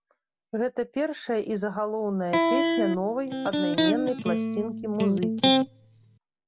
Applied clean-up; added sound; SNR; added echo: none; Electric guitar; -4 dB; none.